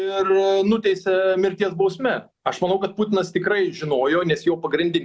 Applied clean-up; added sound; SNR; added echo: none; none; none; none.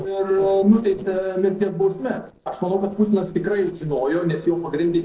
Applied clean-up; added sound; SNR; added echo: neural separator model SepFormer DNS4.